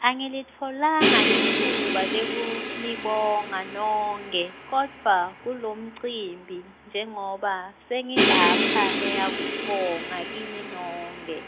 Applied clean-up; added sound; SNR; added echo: none; Crash cymbal; 0 dB; none.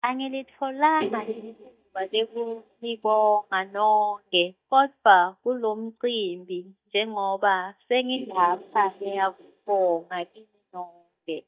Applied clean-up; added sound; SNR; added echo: neural mask model DeepFilterNet 3.